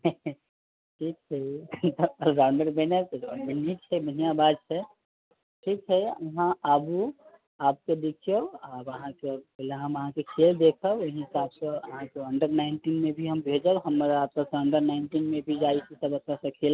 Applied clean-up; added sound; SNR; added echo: none; none; none; none.